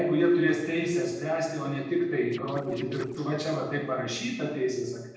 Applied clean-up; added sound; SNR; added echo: neural separator model SepFormer DNS4.